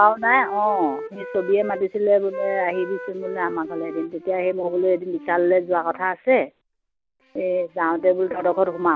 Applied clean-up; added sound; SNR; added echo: none; Wind instrument, woodwind instrument; 14 dB; none.